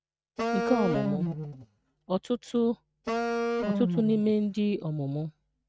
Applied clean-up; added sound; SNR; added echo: neural mask model RNNoise.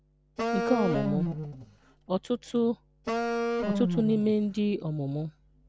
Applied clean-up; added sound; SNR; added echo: none; Wind instrument, woodwind instrument; 2 dB; none.